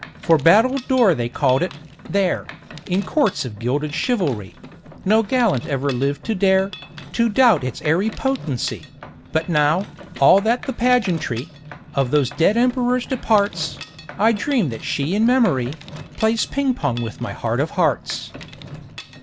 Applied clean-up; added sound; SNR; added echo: none; Mechanisms; 17 dB; none.